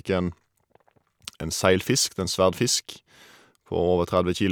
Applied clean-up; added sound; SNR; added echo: none; none; none; none.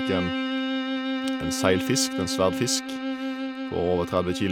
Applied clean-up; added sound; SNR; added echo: none; Bowed string instrument; 2 dB; none.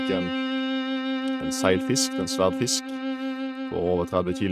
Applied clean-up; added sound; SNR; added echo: neural mask model RNNoise.